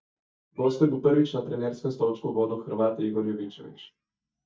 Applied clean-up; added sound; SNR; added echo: neural mask model DeepFilterNet 3.